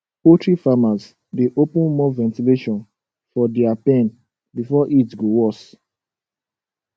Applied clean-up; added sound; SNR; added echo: none; none; none; none.